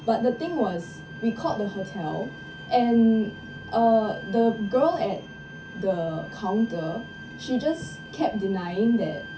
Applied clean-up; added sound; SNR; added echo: none; Bowed string instrument; 18 dB; reverberation time 0.3 s.